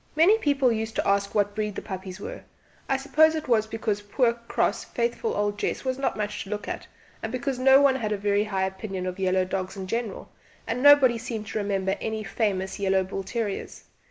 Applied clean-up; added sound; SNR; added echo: none; none; none; none.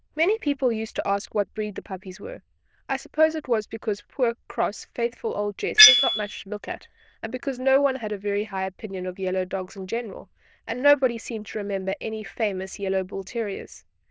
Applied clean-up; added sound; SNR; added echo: neural diffusion model UNIVERSE++.